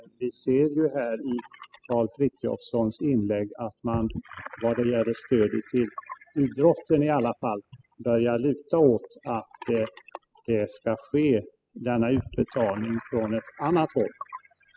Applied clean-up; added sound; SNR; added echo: classical method spectral subtraction.